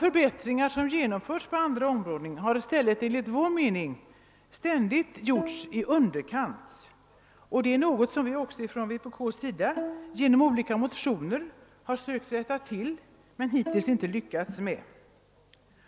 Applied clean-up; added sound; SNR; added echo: none; Bowed string instrument; 13 dB; none.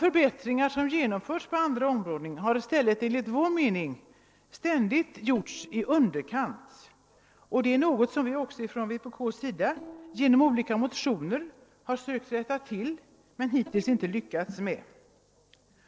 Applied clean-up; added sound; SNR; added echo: neural separator model SepFormer DNS4.